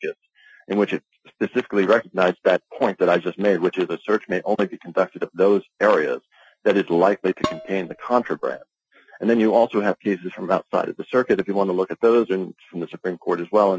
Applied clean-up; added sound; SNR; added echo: classical method Wiener filter.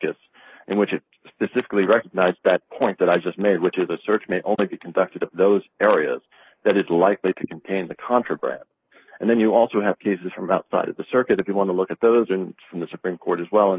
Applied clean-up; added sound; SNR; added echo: neural mask model Resemble Enhance denoiser.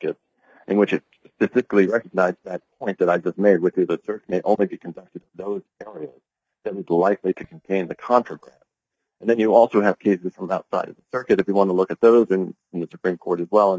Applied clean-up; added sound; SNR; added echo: neural mask model DeepFilterNet 3.